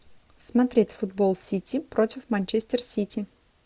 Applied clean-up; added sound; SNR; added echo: none; none; none; none.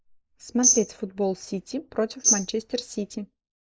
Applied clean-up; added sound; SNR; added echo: neural mask model Resemble Enhance denoiser.